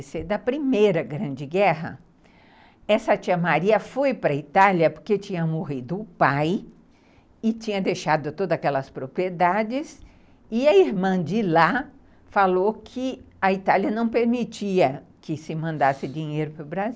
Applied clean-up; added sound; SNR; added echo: none; none; none; none.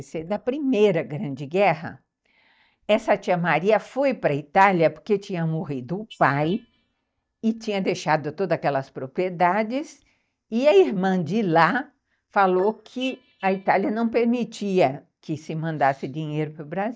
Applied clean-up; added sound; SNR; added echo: neural mask model DeepFilterNet 3.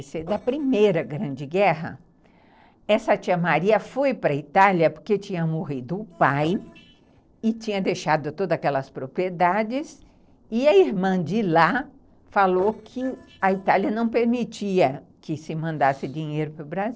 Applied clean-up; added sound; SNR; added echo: neural separator model SepFormer DNS4.